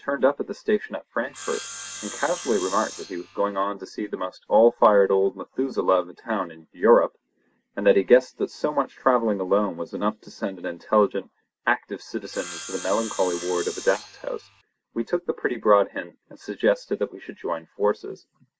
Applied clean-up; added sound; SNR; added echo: none; Sawing; 13 dB; none.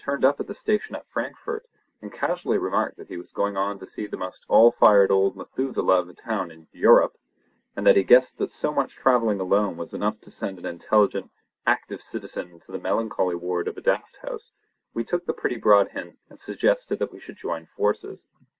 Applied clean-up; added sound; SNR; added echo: none; none; none; none.